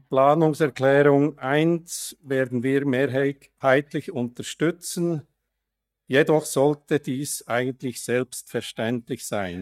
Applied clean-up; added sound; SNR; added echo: neural mask model DeepFilterNet 3.